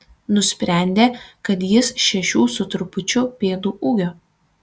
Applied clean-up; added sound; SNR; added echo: none; none; none; none.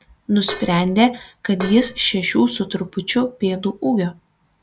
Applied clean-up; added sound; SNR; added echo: none; Dishes, pots, and pans; 12 dB; none.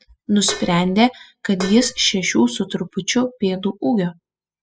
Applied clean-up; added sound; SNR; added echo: classical method spectral subtraction.